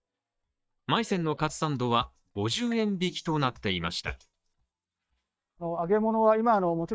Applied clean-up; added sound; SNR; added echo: neural mask model DeepFilterNet 3.